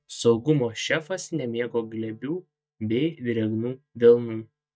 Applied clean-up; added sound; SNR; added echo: neural mask model DeepFilterNet 3.